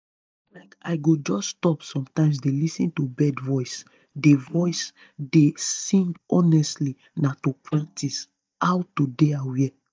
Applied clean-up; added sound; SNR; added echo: neural mask model DeepFilterNet 3.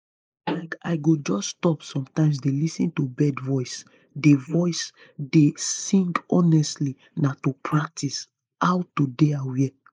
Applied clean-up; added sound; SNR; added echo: neural mask model Resemble Enhance denoiser.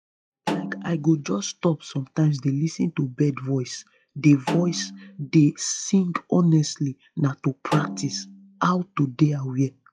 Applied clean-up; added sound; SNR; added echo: classical method log-MMSE.